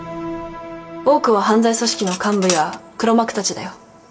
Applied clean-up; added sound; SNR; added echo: none; Cutlery, silverware; 14 dB; reverberation time 0.8 s.